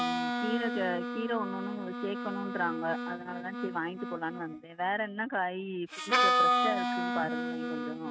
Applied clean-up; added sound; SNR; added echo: neural mask model RNNoise.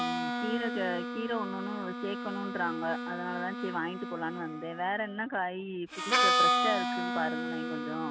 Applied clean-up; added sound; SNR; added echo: none; Harmonica; -3 dB; none.